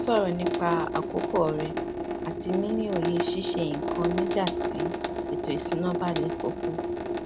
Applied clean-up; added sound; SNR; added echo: none; Sink (filling or washing) / Water tap, faucet; 0 dB; none.